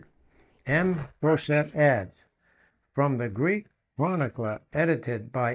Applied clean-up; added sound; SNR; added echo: neural mask model DeepFilterNet 3.